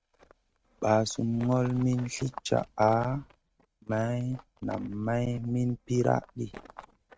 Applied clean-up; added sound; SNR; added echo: neural mask model RNNoise.